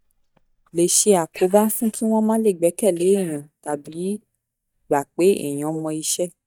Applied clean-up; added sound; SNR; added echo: neural mask model DeepFilterNet 3.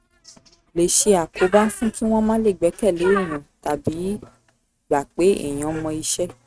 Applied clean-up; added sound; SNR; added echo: neural mask model RNNoise.